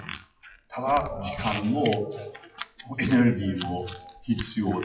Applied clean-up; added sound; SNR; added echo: classical method WPE with log-MMSE.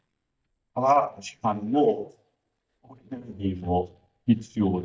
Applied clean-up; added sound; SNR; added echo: neural mask model DeepFilterNet 3.